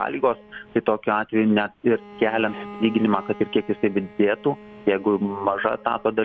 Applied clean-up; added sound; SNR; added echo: none; Bowed string instrument; 19 dB; none.